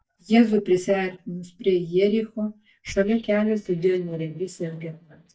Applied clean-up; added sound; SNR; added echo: neural mask model DeepFilterNet 3.